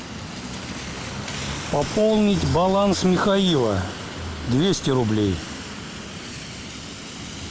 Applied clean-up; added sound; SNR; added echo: none; none; none; none.